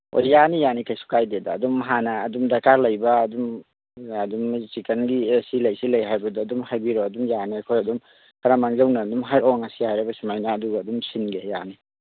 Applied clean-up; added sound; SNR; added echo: none; none; none; none.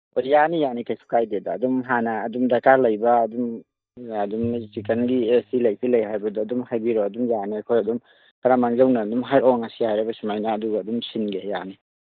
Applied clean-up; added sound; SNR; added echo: neural mask model DeepFilterNet 3.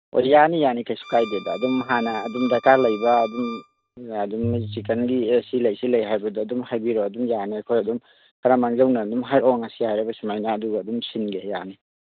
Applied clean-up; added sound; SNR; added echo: neural mask model RNNoise.